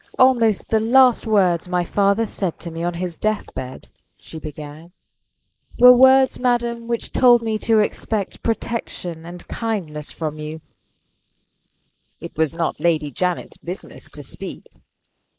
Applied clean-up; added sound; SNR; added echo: neural mask model Resemble Enhance denoiser.